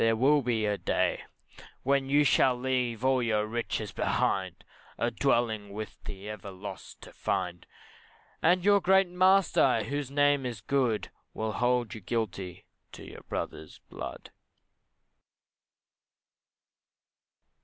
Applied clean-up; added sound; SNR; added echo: none; none; none; none.